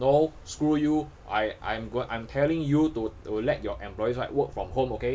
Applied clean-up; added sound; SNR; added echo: none; none; none; none.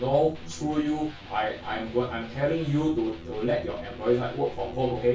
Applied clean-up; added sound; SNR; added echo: none; Electric guitar; 16 dB; reverberation time 0.2 s.